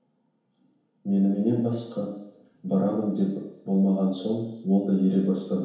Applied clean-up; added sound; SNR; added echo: none; none; none; reverberation time 1.0 s.